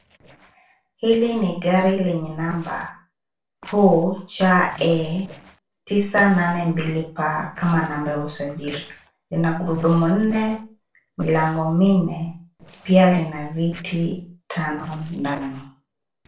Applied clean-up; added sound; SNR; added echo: neural separator model SepFormer DNS4.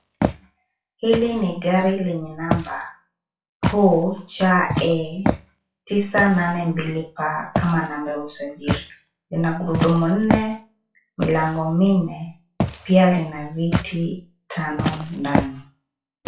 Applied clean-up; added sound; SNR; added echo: classical method WPE with log-MMSE.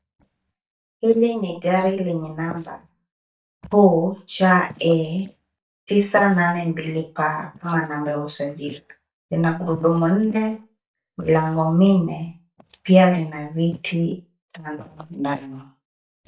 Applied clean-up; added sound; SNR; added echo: neural mask model DeepFilterNet 3.